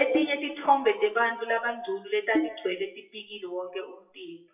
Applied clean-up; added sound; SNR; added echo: classical method WPE with log-MMSE.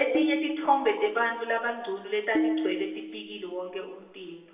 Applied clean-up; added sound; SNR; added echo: none; Tabla; 3 dB; reverberation time 1.0 s.